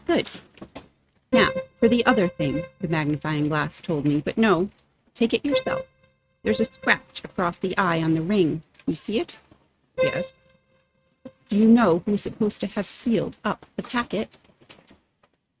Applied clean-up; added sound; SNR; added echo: neural mask model RNNoise.